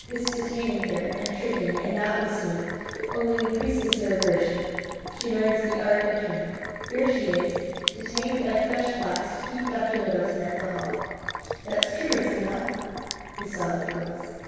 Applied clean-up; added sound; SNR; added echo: none; Sink (filling or washing); 8 dB; reverberation time 2.0 s.